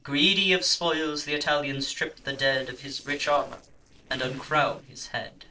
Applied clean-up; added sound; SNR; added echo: neural separator model SepFormer DNS4.